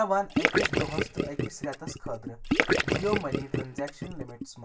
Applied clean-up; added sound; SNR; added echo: none; Gurgling / Liquid; -5 dB; reverberation time 0.2 s.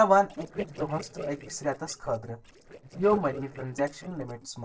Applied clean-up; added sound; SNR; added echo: neural separator model SepFormer DNS4.